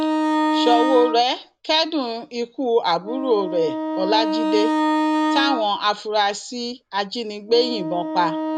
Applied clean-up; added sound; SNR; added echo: none; Wind instrument, woodwind instrument; 2 dB; none.